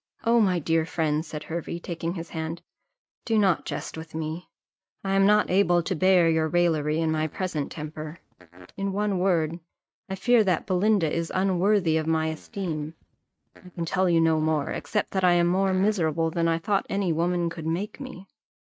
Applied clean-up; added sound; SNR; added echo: neural mask model RNNoise.